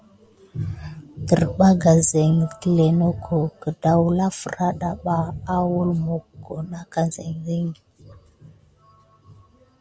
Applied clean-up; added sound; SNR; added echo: none; none; none; none.